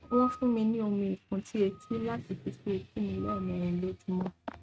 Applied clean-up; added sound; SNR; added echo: neural mask model RNNoise.